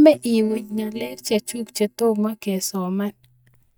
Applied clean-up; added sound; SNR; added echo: neural mask model DeepFilterNet 3.